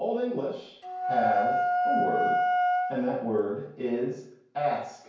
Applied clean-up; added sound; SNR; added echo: none; Wind instrument, woodwind instrument; -3 dB; reverberation time 0.5 s.